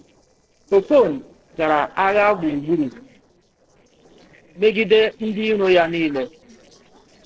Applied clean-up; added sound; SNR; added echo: neural separator model SepFormer DNS4.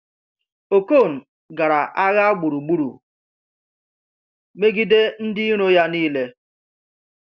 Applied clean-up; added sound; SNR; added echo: none; none; none; none.